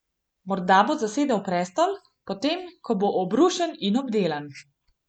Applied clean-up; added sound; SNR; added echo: none; none; none; none.